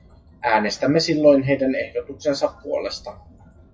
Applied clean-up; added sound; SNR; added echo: classical method WPE with log-MMSE.